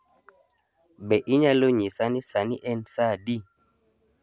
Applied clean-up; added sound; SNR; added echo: none; none; none; none.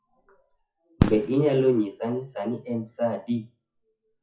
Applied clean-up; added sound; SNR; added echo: classical method WPE with log-MMSE.